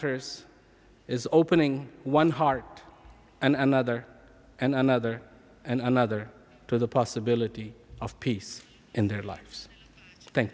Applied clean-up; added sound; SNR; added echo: none; none; none; none.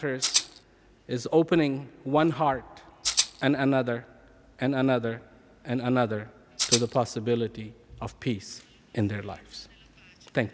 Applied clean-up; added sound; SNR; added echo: none; Rattle (instrument); -1 dB; none.